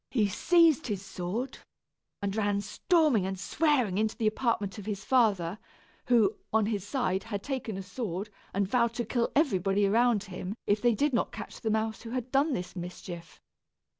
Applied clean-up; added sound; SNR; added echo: none; none; none; none.